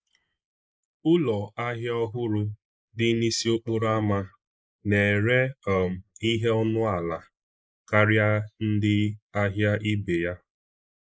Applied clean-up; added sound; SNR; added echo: neural mask model Resemble Enhance denoiser.